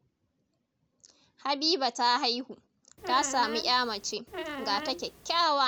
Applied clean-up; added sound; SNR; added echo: none; Squeak; 10 dB; none.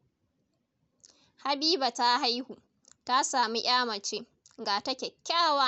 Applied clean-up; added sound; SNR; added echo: none; none; none; none.